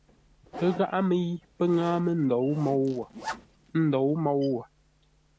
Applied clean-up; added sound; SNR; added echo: none; Zipper (clothing); 17 dB; none.